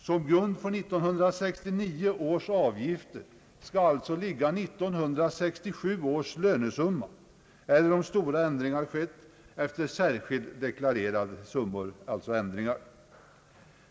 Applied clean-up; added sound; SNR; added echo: none; none; none; none.